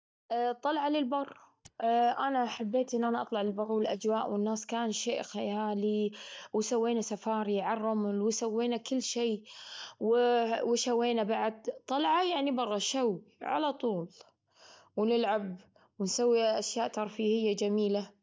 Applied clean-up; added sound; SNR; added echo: neural mask model DeepFilterNet 3.